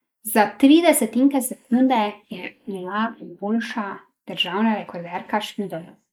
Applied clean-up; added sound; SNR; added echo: neural mask model Resemble Enhance denoiser.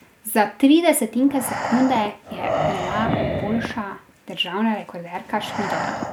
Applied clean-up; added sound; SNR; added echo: none; Breathing; 6 dB; none.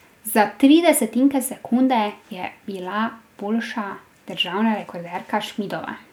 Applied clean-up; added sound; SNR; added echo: none; none; none; none.